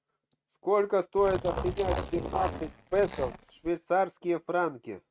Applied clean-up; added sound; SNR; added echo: neural mask model RNNoise.